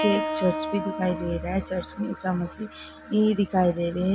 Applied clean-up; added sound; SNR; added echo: none; Keyboard (musical); 8 dB; none.